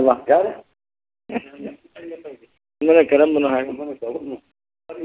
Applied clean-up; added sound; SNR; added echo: none; none; none; none.